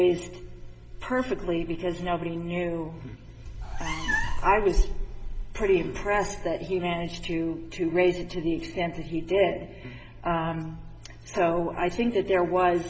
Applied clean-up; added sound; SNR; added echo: none; Meow; 3 dB; reverberation time 2.3 s.